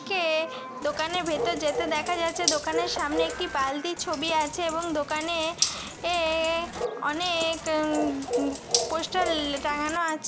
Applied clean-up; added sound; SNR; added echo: none; Bark / Chatter / Chirp, tweet / Livestock, farm animals, working animals + Bathtub (filling or washing); 5 dB; none.